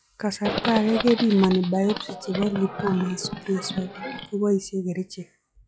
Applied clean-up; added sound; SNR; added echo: classical method log-MMSE.